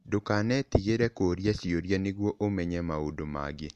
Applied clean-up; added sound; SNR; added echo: none; none; none; none.